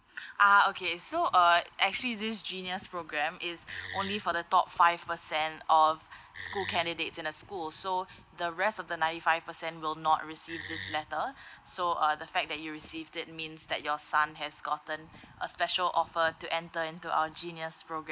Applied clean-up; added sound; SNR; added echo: none; Wood; 10 dB; none.